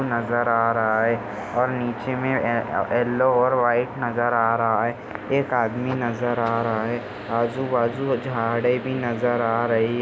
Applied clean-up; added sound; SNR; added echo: none; none; none; none.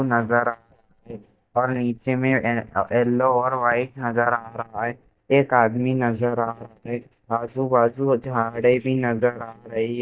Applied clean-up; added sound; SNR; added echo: neural mask model DeepFilterNet 3.